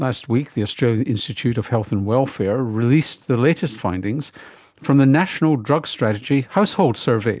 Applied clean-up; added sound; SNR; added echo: none; none; none; none.